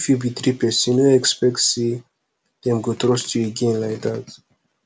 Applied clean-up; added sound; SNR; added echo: none; none; none; none.